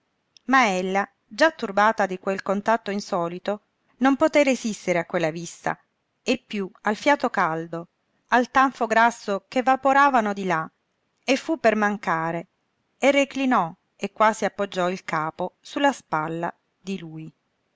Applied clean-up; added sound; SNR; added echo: none; none; none; none.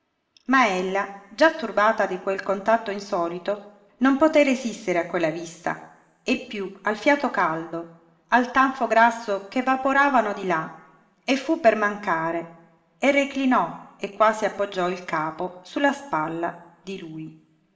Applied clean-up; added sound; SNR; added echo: none; none; none; reverberation time 1.0 s.